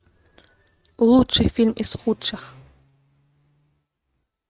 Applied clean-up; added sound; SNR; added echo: neural mask model RNNoise.